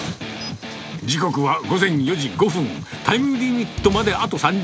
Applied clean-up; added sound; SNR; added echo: none; none; none; none.